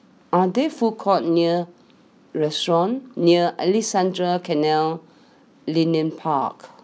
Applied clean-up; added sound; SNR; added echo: none; none; none; none.